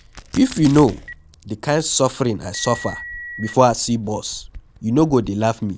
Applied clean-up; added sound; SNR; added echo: none; Telephone + Crack; 17 dB; none.